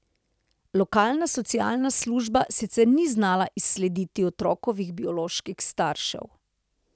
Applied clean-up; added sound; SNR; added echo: none; none; none; none.